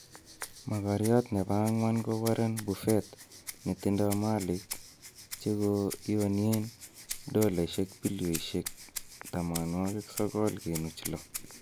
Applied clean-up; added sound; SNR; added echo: none; Rattle (instrument); 13 dB; none.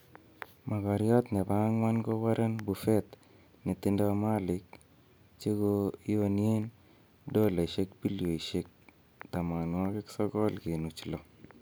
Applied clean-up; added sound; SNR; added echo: none; none; none; none.